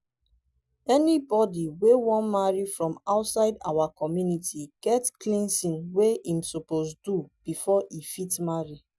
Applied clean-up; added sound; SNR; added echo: none; none; none; none.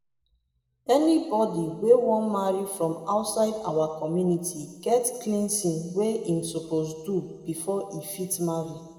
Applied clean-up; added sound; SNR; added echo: none; none; none; reverberation time 1.4 s.